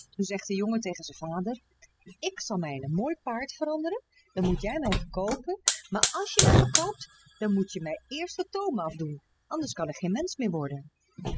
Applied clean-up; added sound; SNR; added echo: classical method spectral subtraction.